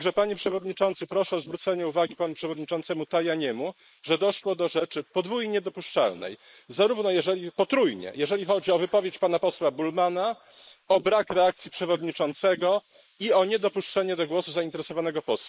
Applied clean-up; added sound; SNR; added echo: neural mask model Resemble Enhance denoiser.